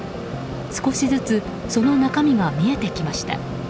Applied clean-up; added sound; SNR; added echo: none; Mechanisms; 12 dB; none.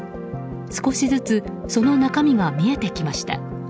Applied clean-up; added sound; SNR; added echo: none; none; none; none.